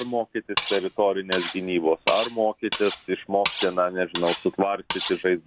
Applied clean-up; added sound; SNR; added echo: none; Cutlery, silverware; 2 dB; none.